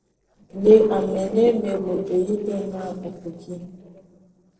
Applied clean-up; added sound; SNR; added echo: neural separator model SepFormer DNS4.